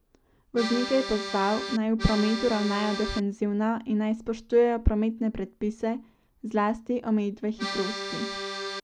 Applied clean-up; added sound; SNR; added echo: none; Accordion; 6 dB; none.